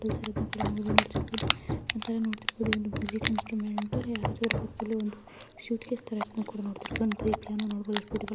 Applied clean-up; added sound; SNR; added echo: none; Hammer + Typing; 0 dB; none.